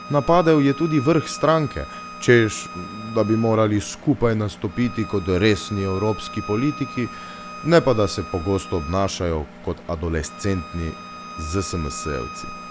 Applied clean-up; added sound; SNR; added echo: none; Bowed string instrument + Engine; 14 dB; none.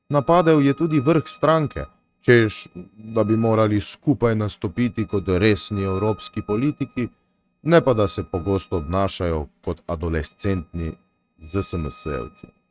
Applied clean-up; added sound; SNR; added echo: neural mask model RNNoise.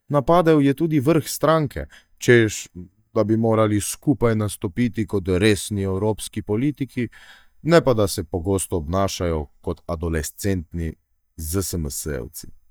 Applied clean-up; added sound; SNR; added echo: neural mask model DeepFilterNet 3.